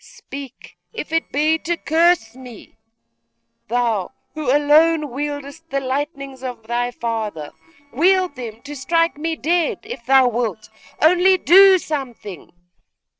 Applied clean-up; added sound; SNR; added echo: neural separator model SepFormer DNS4.